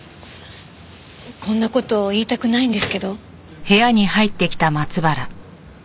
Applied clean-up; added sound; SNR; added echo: none; none; none; none.